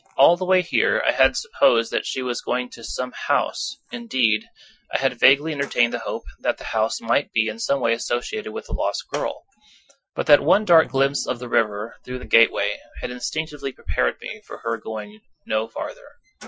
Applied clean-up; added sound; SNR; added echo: classical method Wiener filter.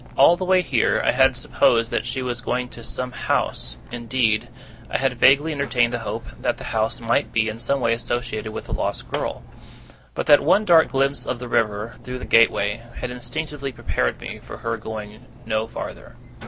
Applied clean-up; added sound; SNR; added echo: none; Mechanisms; 17 dB; none.